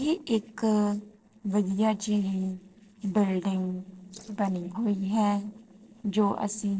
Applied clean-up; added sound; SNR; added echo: neural separator model SepFormer DNS4.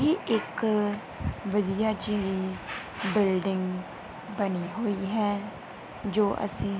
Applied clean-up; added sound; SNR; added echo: none; none; none; none.